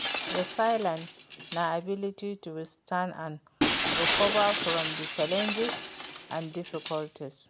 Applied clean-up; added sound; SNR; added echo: none; Shatter; -1 dB; none.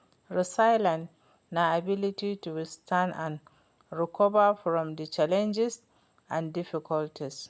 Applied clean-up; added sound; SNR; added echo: none; none; none; none.